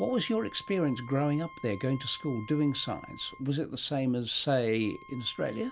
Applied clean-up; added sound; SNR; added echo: none; Wind instrument, woodwind instrument; 20 dB; none.